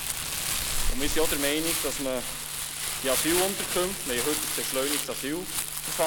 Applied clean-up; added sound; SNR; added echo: none; Crumpling, crinkling; -2 dB; none.